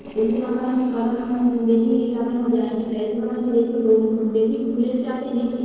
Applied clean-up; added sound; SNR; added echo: neural separator model SepFormer DNS4.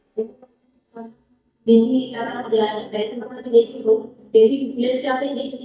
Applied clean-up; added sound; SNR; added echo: neural mask model DeepFilterNet 3.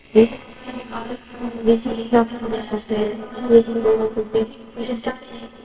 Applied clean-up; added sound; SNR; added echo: neural separator model SepFormer WHAMR!.